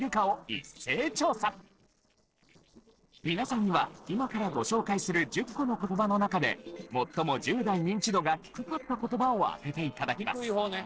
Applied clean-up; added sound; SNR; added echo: neural separator model SepFormer DNS4.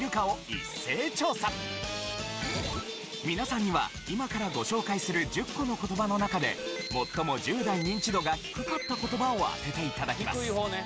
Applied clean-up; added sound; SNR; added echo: none; none; none; none.